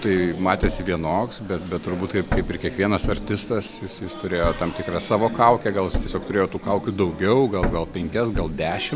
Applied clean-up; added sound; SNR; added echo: none; Thump, thud; 9 dB; none.